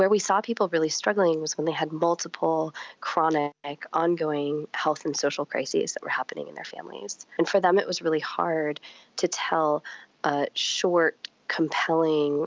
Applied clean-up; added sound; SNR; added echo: none; none; none; none.